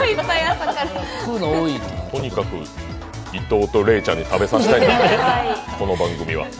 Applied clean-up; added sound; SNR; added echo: none; none; none; none.